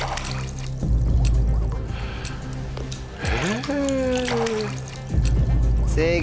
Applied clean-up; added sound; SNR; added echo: none; Splash, splatter; 15 dB; none.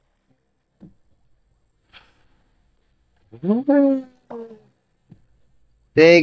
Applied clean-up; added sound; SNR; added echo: neural mask model DeepFilterNet 3.